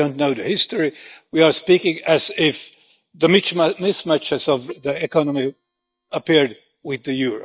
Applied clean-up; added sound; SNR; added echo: neural mask model DeepFilterNet 3.